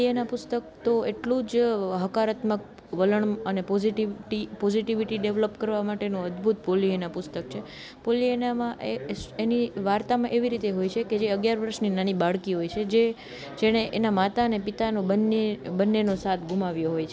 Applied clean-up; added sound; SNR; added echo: none; none; none; none.